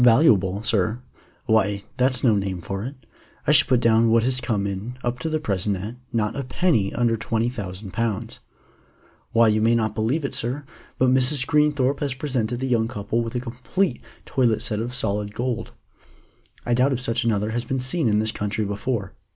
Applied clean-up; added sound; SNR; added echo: none; none; none; none.